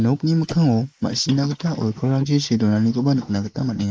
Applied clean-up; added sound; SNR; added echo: neural mask model Resemble Enhance denoiser.